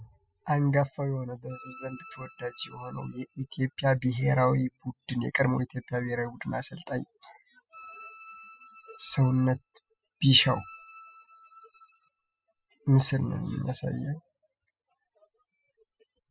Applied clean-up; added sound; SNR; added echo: classical method spectral subtraction.